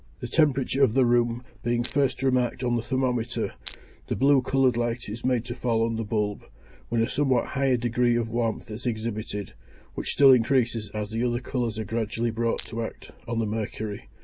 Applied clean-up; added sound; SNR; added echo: none; Crushing; 14 dB; none.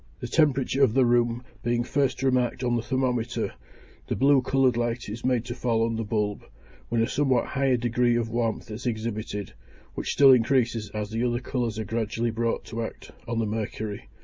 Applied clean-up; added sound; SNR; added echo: none; none; none; none.